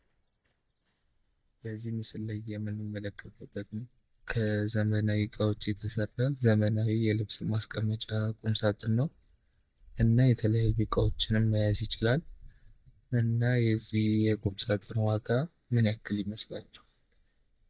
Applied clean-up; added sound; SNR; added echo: neural mask model DeepFilterNet 3.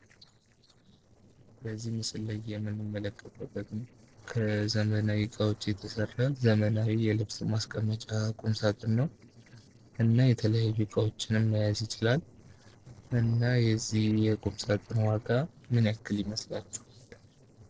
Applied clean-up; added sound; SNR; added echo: neural separator model SepFormer DNS4.